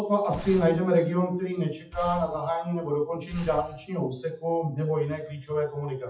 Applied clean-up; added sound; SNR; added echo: classical method WPE with log-MMSE.